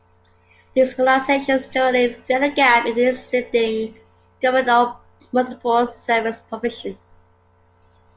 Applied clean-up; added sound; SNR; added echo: none; none; none; none.